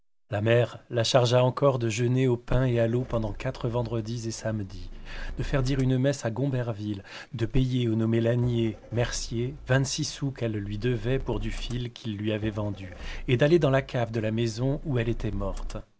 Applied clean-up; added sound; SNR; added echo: none; Motor vehicle (road); 11 dB; none.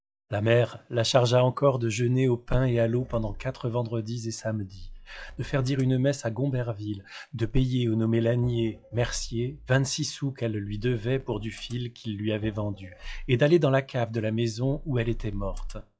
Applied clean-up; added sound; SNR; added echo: classical method log-MMSE.